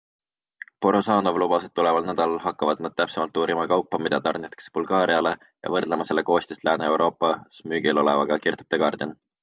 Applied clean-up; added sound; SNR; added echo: none; none; none; none.